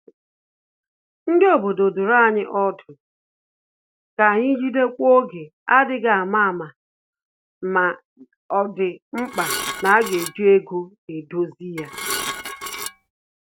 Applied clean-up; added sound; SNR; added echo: none; Dishes, pots, and pans / Glass; 8 dB; none.